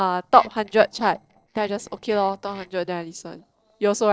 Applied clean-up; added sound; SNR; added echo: neural separator model SepFormer DNS4.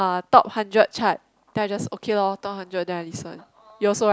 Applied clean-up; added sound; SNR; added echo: none; none; none; none.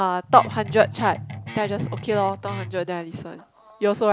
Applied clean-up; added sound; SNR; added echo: none; Guitar; 10 dB; none.